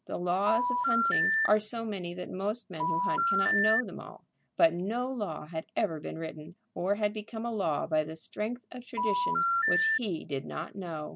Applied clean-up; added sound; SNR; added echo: none; Telephone; -5 dB; none.